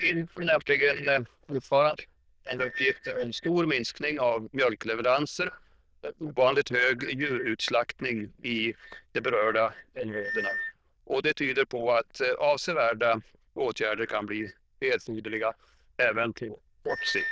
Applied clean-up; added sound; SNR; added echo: neural diffusion model UNIVERSE++.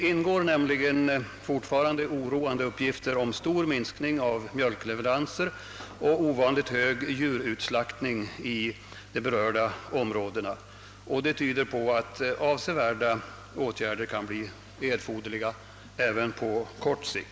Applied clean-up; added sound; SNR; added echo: none; none; none; none.